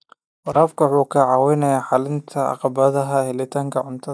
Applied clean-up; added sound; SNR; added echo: neural mask model DeepFilterNet 3.